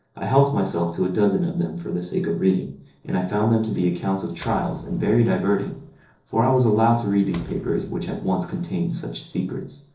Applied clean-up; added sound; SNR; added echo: neural separator model SepFormer DNS4.